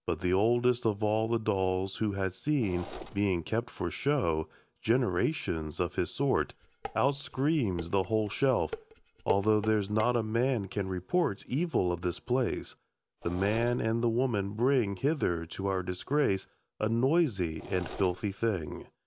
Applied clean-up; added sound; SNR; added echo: none; Mechanisms + Dishes, pots, and pans; 14 dB; none.